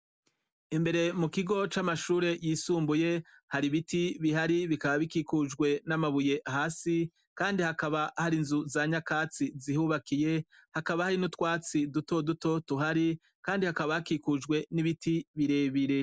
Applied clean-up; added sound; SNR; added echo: none; none; none; none.